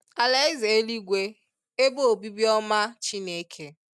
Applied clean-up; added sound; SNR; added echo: none; none; none; none.